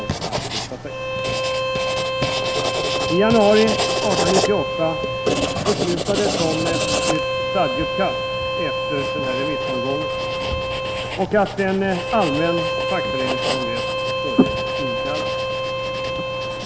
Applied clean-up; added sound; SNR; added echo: none; Writing + Bowed string instrument; -2 dB; none.